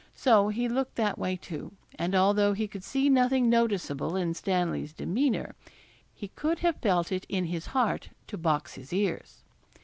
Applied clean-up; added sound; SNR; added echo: none; none; none; none.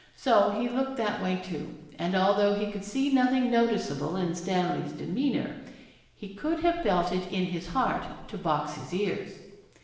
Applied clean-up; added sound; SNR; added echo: none; none; none; reverberation time 0.9 s.